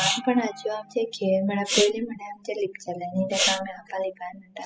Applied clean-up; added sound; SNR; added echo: classical method spectral subtraction.